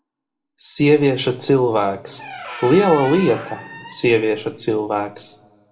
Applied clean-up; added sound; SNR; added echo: none; Squeak; 14 dB; reverberation time 1.0 s.